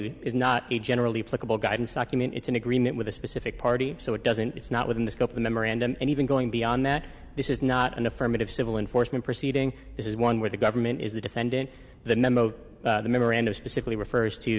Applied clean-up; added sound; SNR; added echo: none; Accelerating, revving, vroom; 19 dB; none.